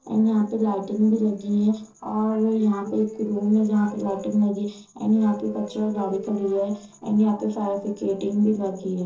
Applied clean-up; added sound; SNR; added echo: neural separator model SepFormer DNS4.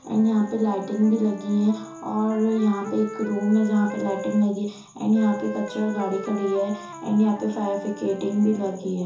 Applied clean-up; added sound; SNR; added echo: none; Wind instrument, woodwind instrument; 14 dB; reverberation time 0.7 s.